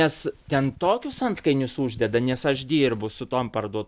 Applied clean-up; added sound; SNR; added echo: none; none; none; none.